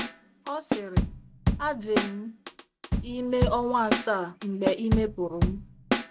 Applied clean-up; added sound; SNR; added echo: none; Drum / Drum kit; 0 dB; none.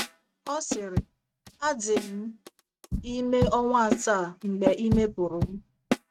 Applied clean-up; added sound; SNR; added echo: neural mask model RNNoise.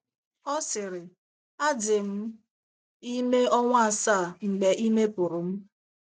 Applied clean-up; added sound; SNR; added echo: none; none; none; none.